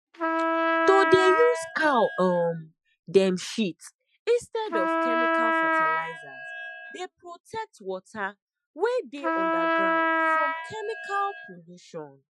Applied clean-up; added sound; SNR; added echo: classical method Wiener filter.